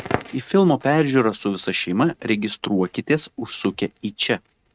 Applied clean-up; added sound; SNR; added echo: neural mask model RNNoise.